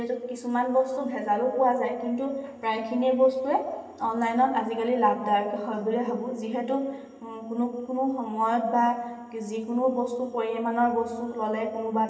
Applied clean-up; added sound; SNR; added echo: none; none; none; reverberation time 2.6 s.